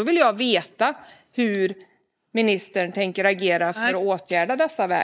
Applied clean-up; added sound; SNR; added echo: neural mask model Resemble Enhance denoiser.